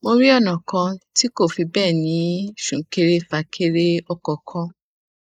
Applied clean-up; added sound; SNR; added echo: neural mask model Resemble Enhance denoiser.